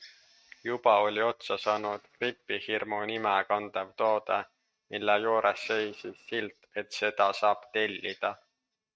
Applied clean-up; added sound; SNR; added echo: neural mask model RNNoise.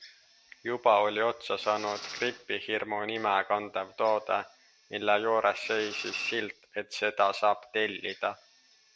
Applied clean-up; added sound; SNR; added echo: none; Drill; 20 dB; none.